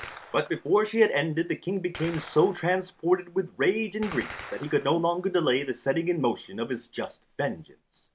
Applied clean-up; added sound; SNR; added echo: none; Gunshot, gunfire; 20 dB; none.